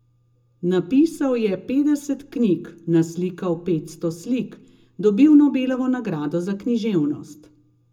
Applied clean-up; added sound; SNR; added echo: none; none; none; reverberation time 0.2 s.